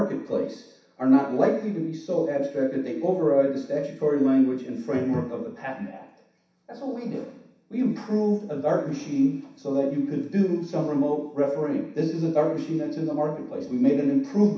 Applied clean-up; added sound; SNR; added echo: none; none; none; reverberation time 0.7 s.